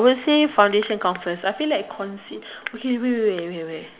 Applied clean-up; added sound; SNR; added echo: none; none; none; none.